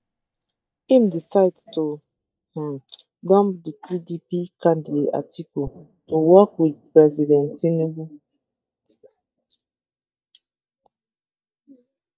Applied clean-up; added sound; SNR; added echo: neural mask model DeepFilterNet 3.